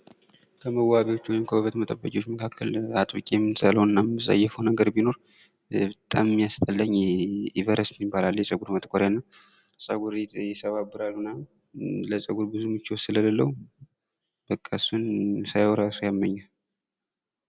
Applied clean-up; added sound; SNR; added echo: none; none; none; none.